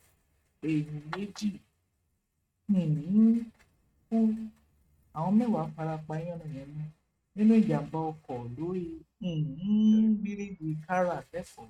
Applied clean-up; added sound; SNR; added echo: neural mask model RNNoise.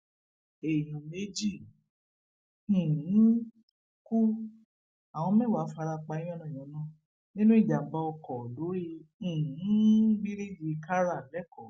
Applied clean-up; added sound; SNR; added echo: none; none; none; none.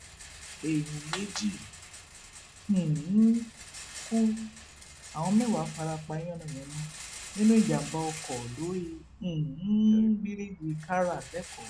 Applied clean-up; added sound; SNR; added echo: none; Rattle; 15 dB; none.